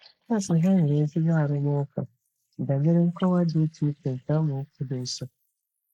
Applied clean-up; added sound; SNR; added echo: neural mask model Resemble Enhance denoiser.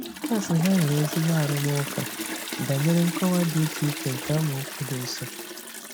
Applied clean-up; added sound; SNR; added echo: none; Toilet flush; 7 dB; none.